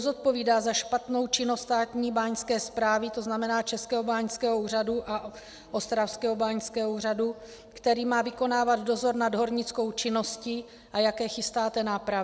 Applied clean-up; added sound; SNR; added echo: none; none; none; none.